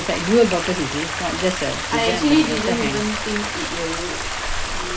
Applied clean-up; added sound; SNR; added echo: none; Stream; 4 dB; none.